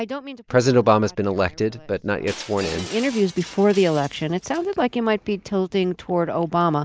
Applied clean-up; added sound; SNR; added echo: none; Shatter; 18 dB; none.